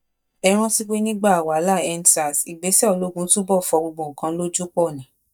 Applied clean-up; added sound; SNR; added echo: neural mask model DeepFilterNet 3.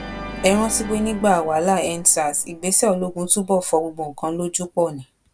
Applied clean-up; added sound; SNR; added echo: none; Organ; 16 dB; none.